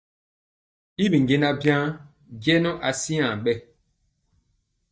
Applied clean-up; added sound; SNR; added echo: neural mask model DeepFilterNet 3.